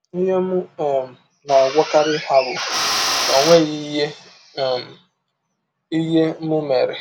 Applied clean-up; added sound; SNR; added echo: none; Drill; 6 dB; none.